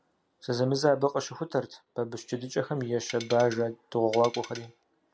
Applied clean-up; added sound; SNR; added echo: none; Tools; 14 dB; none.